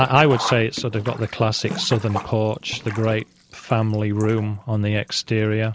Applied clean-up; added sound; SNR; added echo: none; Sink (filling or washing); 13 dB; none.